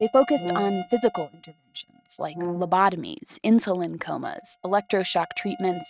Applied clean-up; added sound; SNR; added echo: neural mask model RNNoise.